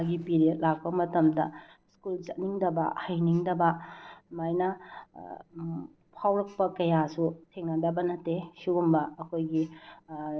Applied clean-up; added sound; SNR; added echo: neural separator model SepFormer DNS4.